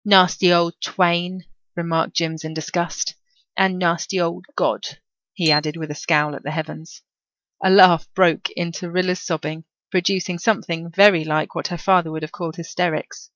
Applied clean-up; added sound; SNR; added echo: neural mask model DeepFilterNet 3.